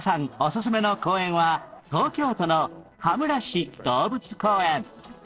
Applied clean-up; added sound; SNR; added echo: neural separator model SepFormer DNS4.